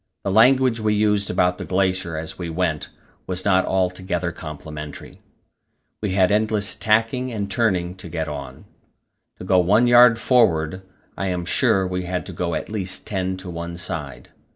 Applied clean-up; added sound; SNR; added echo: none; none; none; none.